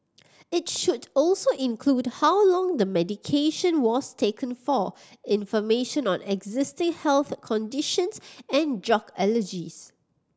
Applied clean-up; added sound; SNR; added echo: none; none; none; none.